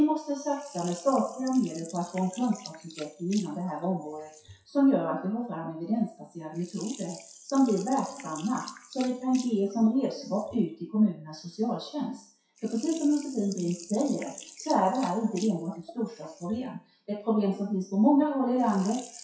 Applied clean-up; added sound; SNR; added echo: classical method WPE with log-MMSE.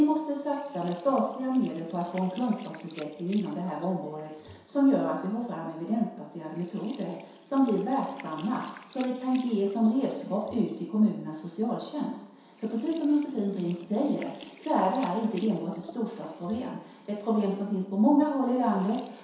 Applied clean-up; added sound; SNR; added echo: none; Sink (filling or washing); 18 dB; reverberation time 0.7 s.